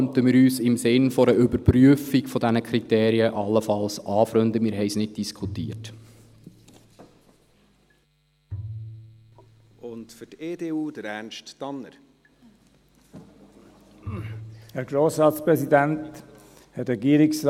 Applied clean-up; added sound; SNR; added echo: none; Bowed string instrument; 17 dB; none.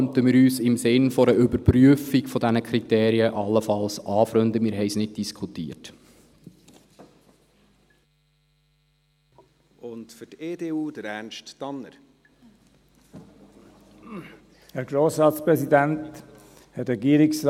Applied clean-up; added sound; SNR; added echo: none; none; none; none.